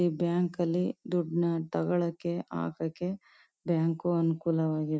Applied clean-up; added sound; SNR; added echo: none; none; none; none.